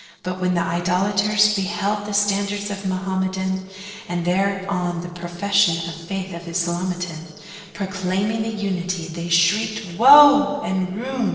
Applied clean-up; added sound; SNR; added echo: neural separator model SepFormer DNS4.